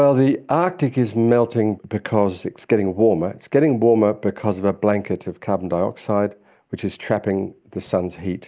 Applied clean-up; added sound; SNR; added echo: none; none; none; none.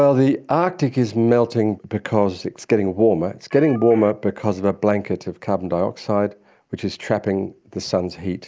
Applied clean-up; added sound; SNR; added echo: none; Telephone; 20 dB; none.